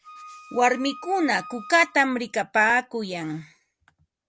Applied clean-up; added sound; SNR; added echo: none; Wind instrument, woodwind instrument; 18 dB; none.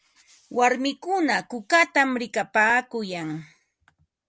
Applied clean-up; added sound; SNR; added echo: none; none; none; none.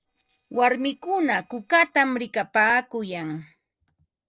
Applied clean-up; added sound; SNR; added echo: neural separator model SepFormer DNS4.